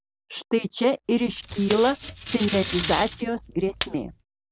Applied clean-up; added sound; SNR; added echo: none; Packing tape, duct tape; 9 dB; none.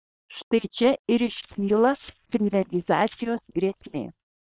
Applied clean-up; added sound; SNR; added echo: neural separator model SepFormer WHAM!.